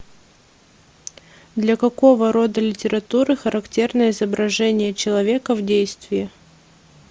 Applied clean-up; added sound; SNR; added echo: none; none; none; none.